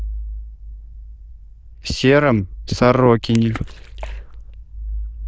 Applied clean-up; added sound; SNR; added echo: neural diffusion model UNIVERSE++.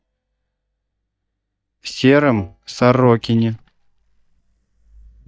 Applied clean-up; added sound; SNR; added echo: neural mask model DeepFilterNet 3.